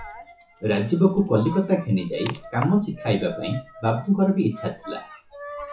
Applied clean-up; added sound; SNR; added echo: classical method WPE with log-MMSE.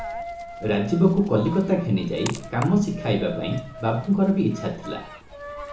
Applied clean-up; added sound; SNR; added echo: none; Coin (dropping); 13 dB; reverberation time 0.7 s.